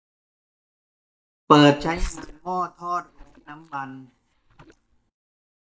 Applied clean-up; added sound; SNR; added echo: neural mask model DeepFilterNet 3.